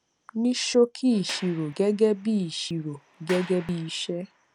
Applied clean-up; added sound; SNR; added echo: none; Sliding door; 19 dB; none.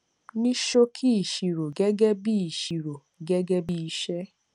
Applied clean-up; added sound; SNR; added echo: none; none; none; none.